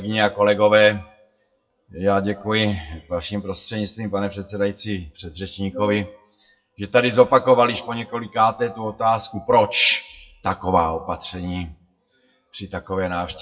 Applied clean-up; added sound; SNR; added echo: classical method WPE with log-MMSE.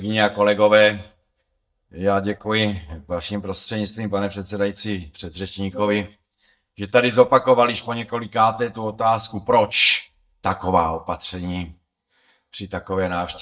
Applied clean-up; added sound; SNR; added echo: neural mask model DeepFilterNet 3.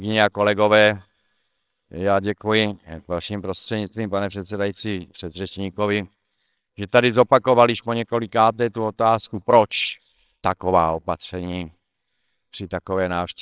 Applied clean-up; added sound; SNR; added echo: neural separator model SepFormer WHAMR!.